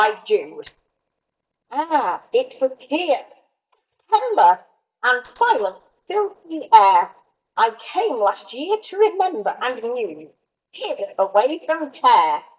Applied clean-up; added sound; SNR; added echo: neural mask model DeepFilterNet 3.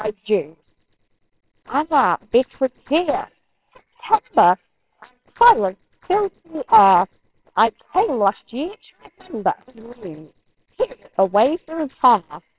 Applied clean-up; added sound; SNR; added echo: neural separator model SepFormer WHAMR!.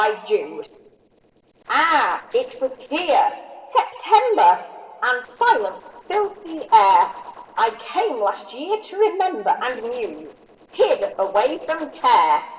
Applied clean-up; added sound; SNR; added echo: neural separator model SepFormer DNS4.